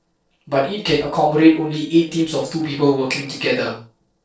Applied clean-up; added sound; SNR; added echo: neural separator model SepFormer DNS4.